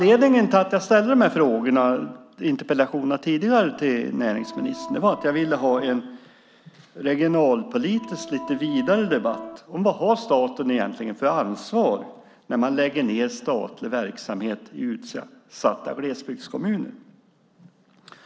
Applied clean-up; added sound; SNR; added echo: none; Organ; 15 dB; none.